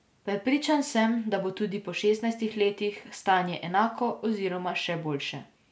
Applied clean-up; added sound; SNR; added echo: none; none; none; none.